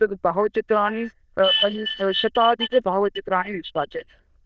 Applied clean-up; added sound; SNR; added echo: neural diffusion model UNIVERSE++.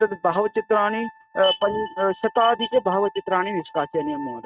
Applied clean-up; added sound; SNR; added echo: neural mask model RNNoise.